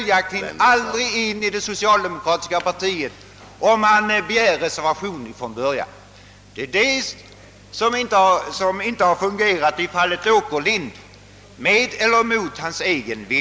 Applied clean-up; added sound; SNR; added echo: none; none; none; none.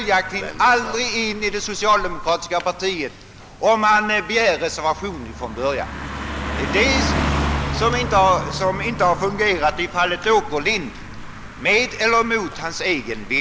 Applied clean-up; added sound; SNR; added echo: none; Car passing by; 8 dB; none.